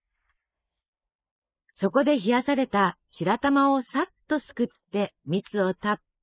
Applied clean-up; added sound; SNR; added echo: neural mask model Resemble Enhance denoiser.